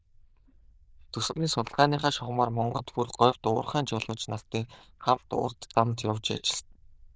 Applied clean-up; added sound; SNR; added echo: neural diffusion model UNIVERSE++.